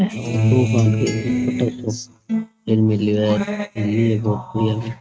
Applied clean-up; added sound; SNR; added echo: neural mask model RNNoise.